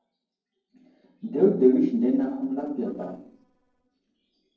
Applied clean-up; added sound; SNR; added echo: neural separator model SepFormer DNS4.